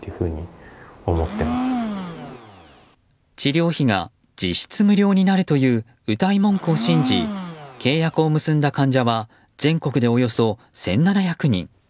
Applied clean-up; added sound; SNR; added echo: none; Domestic sounds, home sounds; 7 dB; none.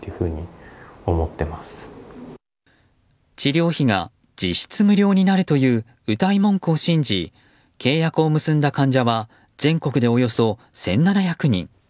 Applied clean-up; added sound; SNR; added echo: none; none; none; none.